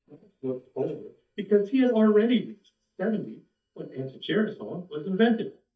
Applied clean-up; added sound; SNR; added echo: neural mask model DeepFilterNet 3.